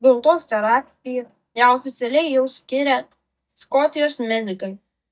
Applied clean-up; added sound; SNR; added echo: neural mask model DeepFilterNet 3.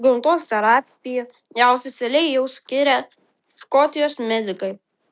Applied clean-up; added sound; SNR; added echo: none; none; none; none.